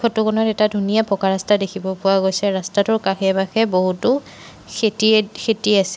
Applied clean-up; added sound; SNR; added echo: none; none; none; none.